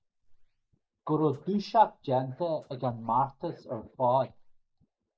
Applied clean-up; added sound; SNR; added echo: neural mask model DeepFilterNet 3.